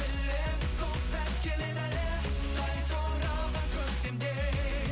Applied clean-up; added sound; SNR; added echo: none; none; none; none.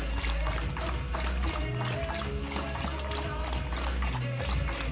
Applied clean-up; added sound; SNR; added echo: none; Dog; 9 dB; reverberation time 0.6 s.